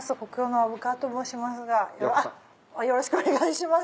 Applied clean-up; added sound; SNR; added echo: none; none; none; none.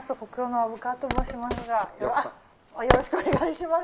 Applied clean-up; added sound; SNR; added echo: none; Wood; 3 dB; none.